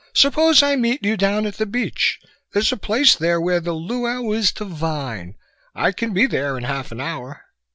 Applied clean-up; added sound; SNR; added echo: none; none; none; none.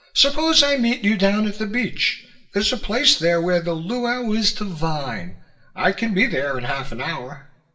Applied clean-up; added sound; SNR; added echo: none; none; none; reverberation time 0.5 s.